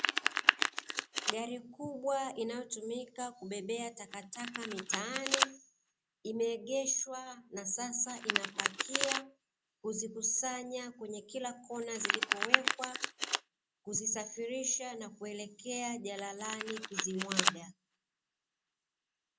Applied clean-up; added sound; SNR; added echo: none; Domestic sounds, home sounds; -1 dB; none.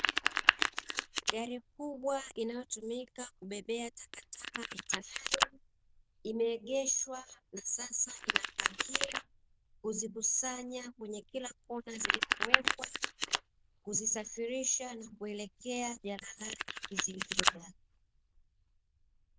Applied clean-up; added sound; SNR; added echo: neural diffusion model UNIVERSE++.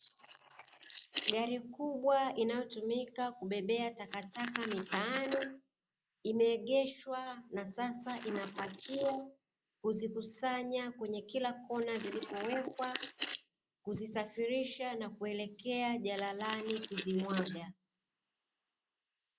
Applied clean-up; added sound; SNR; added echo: neural mask model Resemble Enhance denoiser.